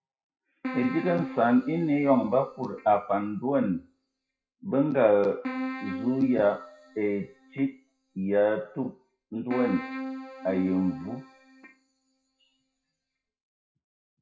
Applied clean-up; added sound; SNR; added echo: classical method WPE with log-MMSE.